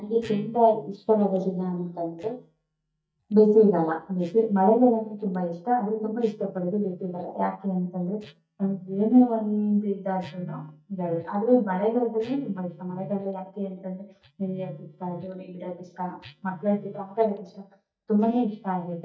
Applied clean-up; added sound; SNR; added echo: neural mask model DeepFilterNet 3.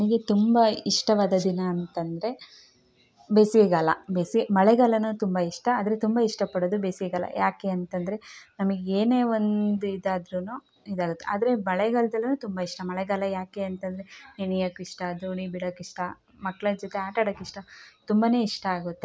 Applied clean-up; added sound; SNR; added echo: none; none; none; none.